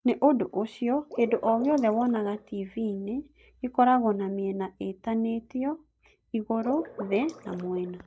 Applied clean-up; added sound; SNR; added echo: neural mask model DeepFilterNet 3.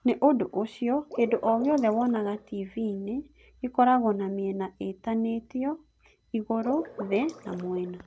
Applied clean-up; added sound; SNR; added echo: none; Water / Liquid; 14 dB; none.